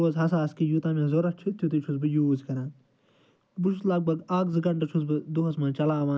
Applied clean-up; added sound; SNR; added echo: none; none; none; none.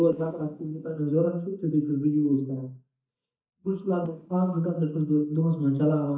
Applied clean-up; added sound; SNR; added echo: neural mask model DeepFilterNet 3.